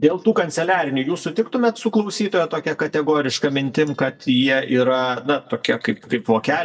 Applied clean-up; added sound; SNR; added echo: neural mask model DeepFilterNet 3.